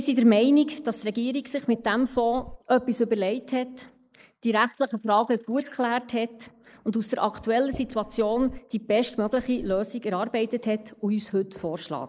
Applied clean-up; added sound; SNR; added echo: neural mask model Resemble Enhance denoiser.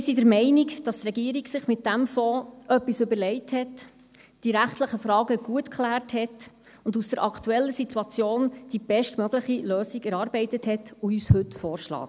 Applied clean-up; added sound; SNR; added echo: none; none; none; none.